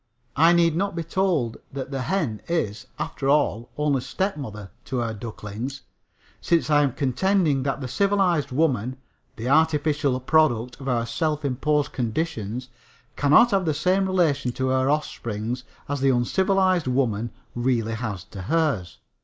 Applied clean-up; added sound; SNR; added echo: neural mask model Resemble Enhance denoiser.